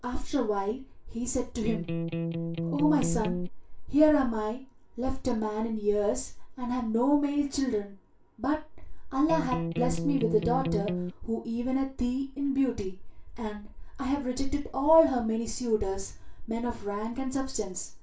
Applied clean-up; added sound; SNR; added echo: none; Electric guitar; 3 dB; reverberation time 0.3 s.